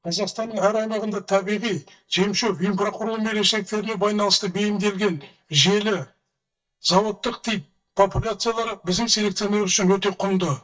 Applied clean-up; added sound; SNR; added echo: neural mask model DeepFilterNet 3.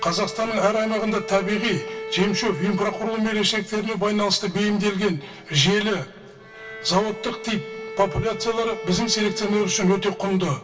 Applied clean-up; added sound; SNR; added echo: none; Bowed string instrument; 12 dB; reverberation time 0.1 s.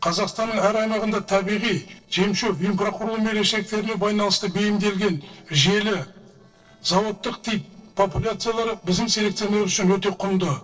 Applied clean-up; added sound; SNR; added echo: neural separator model SepFormer DNS4.